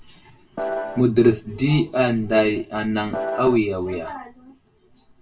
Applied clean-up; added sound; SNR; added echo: none; Piano; 4 dB; reverberation time 0.2 s.